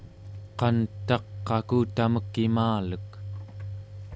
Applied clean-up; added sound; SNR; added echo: none; Slam / Engine; 10 dB; none.